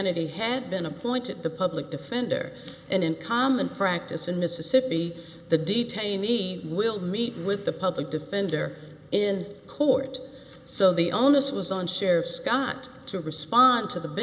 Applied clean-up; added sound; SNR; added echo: none; none; none; none.